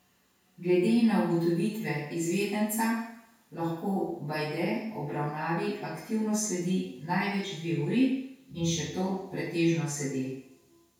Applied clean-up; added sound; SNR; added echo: none; none; none; reverberation time 0.6 s.